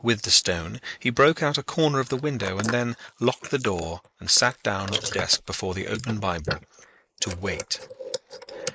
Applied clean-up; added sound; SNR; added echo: neural mask model Resemble Enhance denoiser.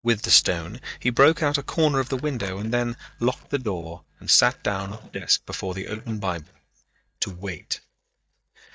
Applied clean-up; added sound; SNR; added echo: neural mask model DeepFilterNet 3.